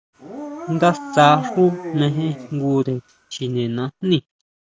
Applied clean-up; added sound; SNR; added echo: none; Dog; 11 dB; none.